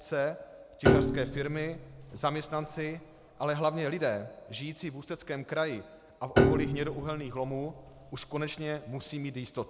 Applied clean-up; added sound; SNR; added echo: none; Piano; -3 dB; none.